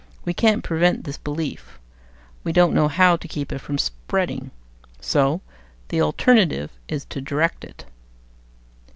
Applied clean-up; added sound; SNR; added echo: none; none; none; none.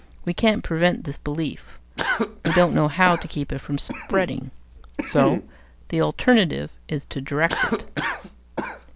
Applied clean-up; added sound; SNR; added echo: none; Cough; 7 dB; none.